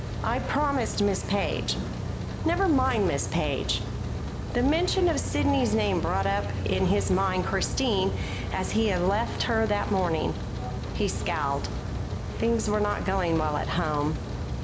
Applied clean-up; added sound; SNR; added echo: none; Rain; 4 dB; none.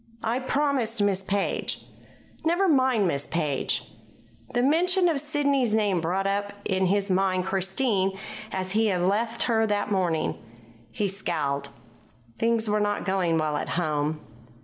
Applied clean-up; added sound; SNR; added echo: none; none; none; none.